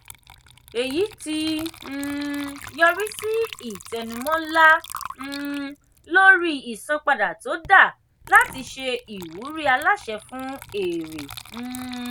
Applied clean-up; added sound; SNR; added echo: none; Water / Liquid; 18 dB; none.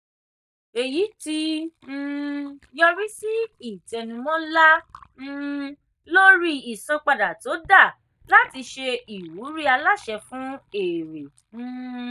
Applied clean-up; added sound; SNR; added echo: neural mask model DeepFilterNet 3.